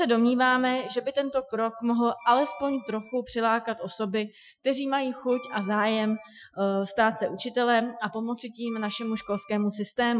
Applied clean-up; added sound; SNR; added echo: classical method Wiener filter.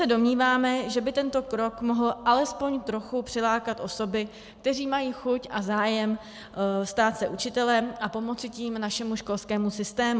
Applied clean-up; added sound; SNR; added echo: none; none; none; none.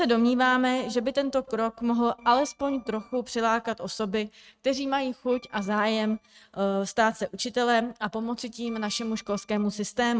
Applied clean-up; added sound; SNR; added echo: neural mask model RNNoise.